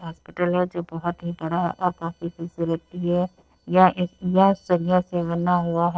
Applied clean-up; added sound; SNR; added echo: neural separator model SepFormer DNS4.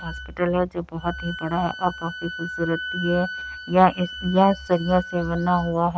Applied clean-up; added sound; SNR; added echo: none; Wind instrument, woodwind instrument; 12 dB; none.